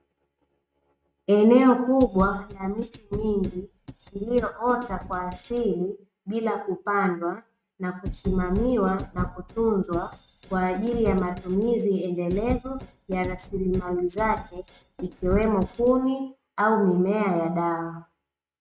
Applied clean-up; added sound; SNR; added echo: neural mask model RNNoise.